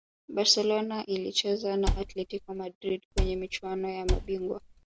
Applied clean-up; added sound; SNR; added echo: none; Cupboard open or close; 2 dB; none.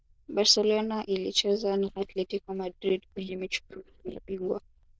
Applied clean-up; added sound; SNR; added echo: neural diffusion model UNIVERSE++.